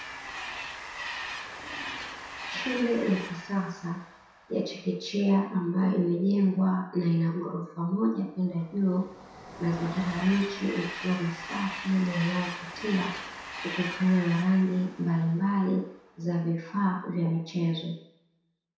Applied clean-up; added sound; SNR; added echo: none; Train; 12 dB; reverberation time 0.7 s.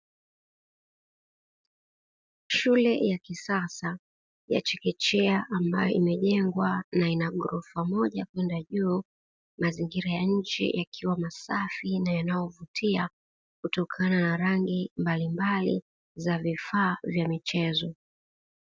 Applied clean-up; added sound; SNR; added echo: none; none; none; none.